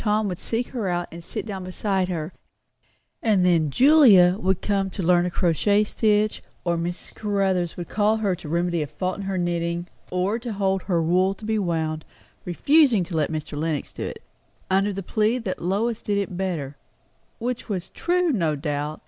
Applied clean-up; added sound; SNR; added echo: none; none; none; none.